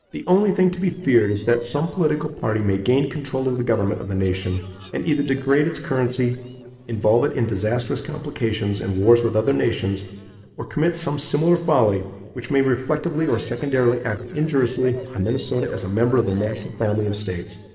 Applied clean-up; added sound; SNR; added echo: neural separator model SepFormer DNS4.